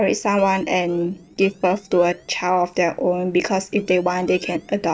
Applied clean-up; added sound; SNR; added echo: neural separator model SepFormer DNS4.